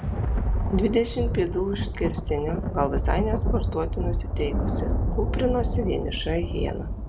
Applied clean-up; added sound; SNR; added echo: none; Thunder; -2 dB; none.